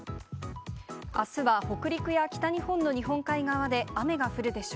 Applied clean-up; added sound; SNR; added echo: none; none; none; none.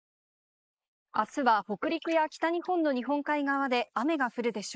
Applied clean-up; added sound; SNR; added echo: neural mask model Resemble Enhance denoiser.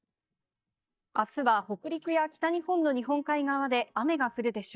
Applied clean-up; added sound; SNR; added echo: neural mask model DeepFilterNet 3.